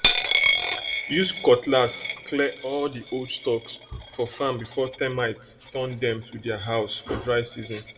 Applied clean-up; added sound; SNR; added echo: none; Coin (dropping); 4 dB; reverberation time 2.1 s.